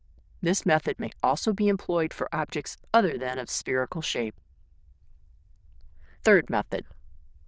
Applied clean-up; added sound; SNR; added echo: neural diffusion model UNIVERSE++.